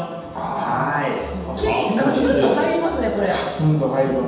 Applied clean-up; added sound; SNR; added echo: none; none; none; reverberation time 1.2 s.